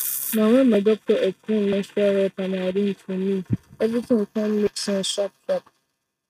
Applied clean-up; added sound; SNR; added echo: neural mask model RNNoise.